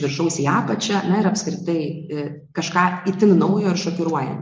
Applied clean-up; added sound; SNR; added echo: none; none; none; none.